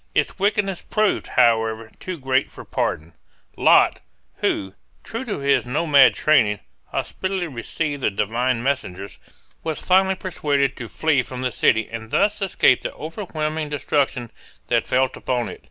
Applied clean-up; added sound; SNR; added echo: none; none; none; none.